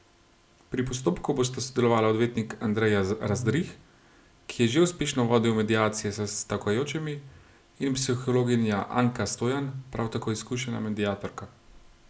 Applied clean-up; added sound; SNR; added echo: none; none; none; none.